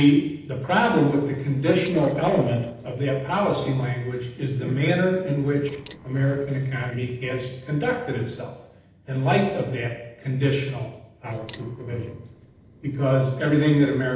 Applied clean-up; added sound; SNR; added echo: neural separator model SepFormer DNS4.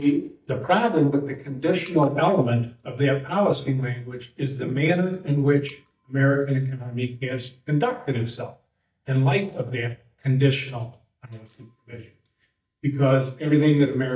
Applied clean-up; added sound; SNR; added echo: neural mask model DeepFilterNet 3.